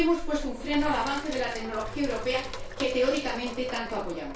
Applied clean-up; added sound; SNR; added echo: none; Sink (filling or washing); 9 dB; reverberation time 0.3 s.